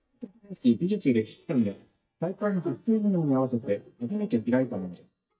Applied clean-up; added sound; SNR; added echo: neural mask model DeepFilterNet 3.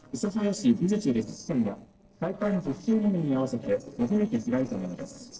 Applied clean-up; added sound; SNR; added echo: neural separator model SepFormer DNS4.